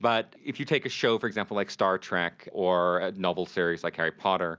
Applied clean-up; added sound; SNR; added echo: none; none; none; none.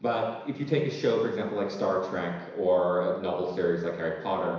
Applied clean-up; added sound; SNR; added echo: none; none; none; reverberation time 1.0 s.